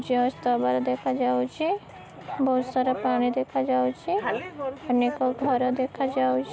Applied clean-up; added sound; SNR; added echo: none; none; none; none.